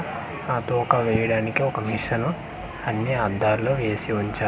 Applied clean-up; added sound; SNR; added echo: none; none; none; none.